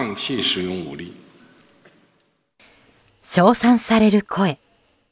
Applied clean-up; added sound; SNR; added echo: none; none; none; none.